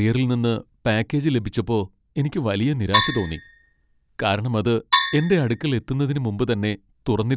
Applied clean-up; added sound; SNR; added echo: none; Percussion; 4 dB; none.